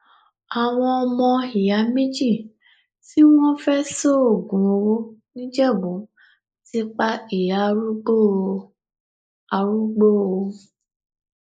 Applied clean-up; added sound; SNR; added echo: neural mask model Resemble Enhance denoiser.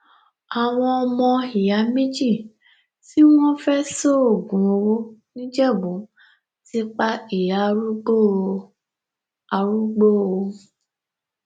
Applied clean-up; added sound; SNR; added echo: none; none; none; none.